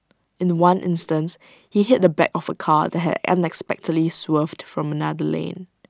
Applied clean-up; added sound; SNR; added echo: none; none; none; none.